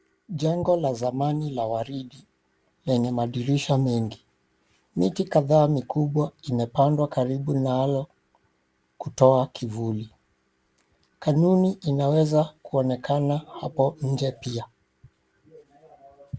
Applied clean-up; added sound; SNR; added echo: none; none; none; none.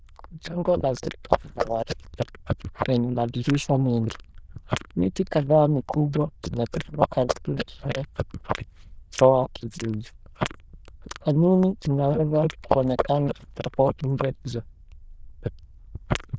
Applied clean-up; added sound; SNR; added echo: neural diffusion model UNIVERSE++.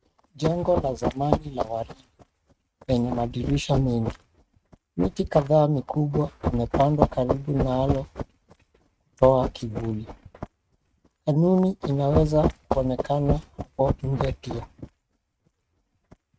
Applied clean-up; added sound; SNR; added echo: neural mask model RNNoise.